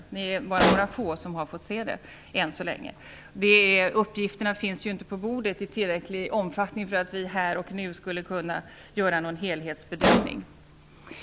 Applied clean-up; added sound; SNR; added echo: none; Explosion; -1 dB; none.